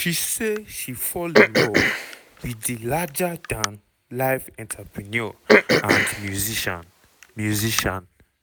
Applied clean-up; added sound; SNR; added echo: none; Cough; -4 dB; none.